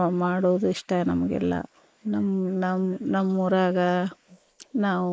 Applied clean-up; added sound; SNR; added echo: neural mask model Resemble Enhance denoiser.